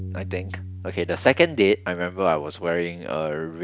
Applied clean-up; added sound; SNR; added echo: none; Bass guitar; 14 dB; none.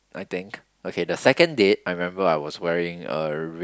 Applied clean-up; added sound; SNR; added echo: none; none; none; none.